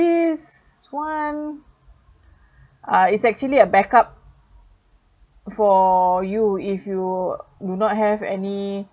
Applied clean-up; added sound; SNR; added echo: none; none; none; none.